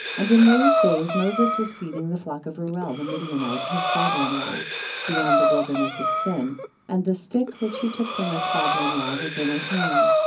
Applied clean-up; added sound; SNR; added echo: none; Breathing; 0 dB; reverberation time 0.4 s.